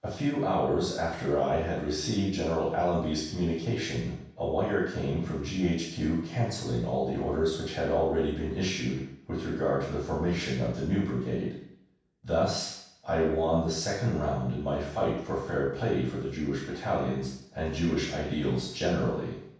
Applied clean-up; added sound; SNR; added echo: none; none; none; reverberation time 0.7 s.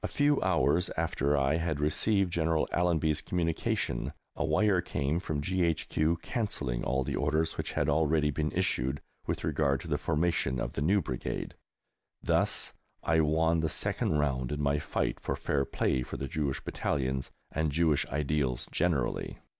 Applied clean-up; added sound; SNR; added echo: none; none; none; none.